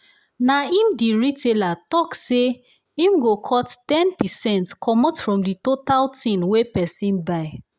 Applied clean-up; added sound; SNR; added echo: none; none; none; none.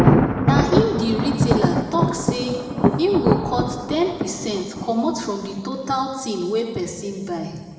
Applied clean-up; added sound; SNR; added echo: none; Thunder; -2 dB; reverberation time 1.7 s.